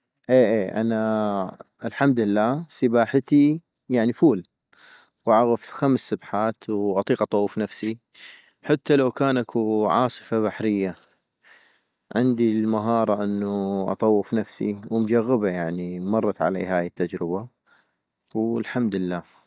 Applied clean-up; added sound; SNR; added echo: none; none; none; none.